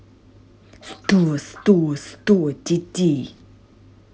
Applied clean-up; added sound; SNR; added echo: none; none; none; none.